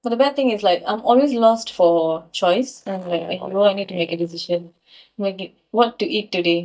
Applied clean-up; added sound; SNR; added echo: neural mask model DeepFilterNet 3.